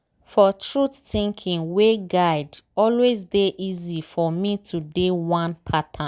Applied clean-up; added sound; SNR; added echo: none; none; none; none.